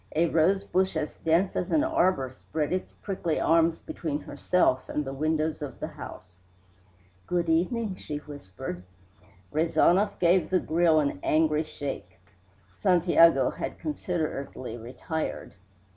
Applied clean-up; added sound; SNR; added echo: none; none; none; none.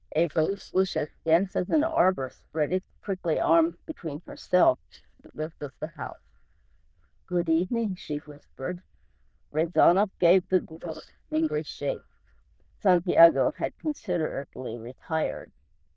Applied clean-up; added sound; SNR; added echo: neural diffusion model UNIVERSE++.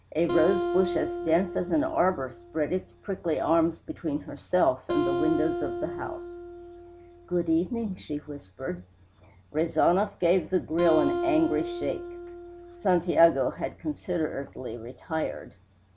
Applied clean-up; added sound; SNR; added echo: none; Acoustic guitar; 6 dB; none.